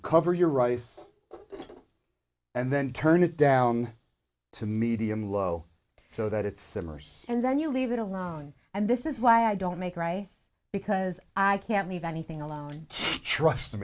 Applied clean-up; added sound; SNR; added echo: none; none; none; none.